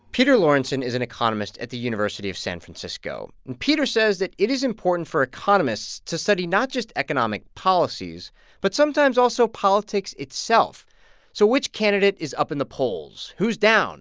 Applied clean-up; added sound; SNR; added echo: none; none; none; none.